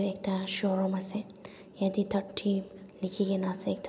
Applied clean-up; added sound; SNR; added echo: none; none; none; none.